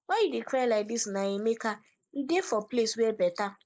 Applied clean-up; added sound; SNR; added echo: neural mask model Resemble Enhance denoiser.